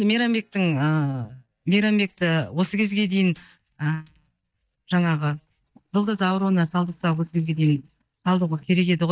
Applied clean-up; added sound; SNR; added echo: neural mask model DeepFilterNet 3.